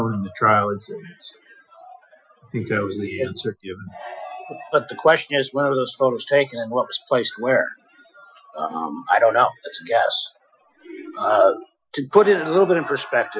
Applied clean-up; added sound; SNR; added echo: classical method Wiener filter.